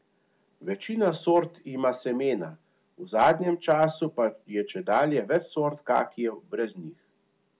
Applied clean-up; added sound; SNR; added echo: none; none; none; none.